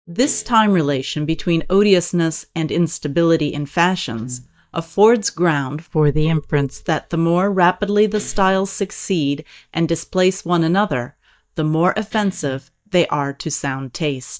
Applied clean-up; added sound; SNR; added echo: neural mask model DeepFilterNet 3.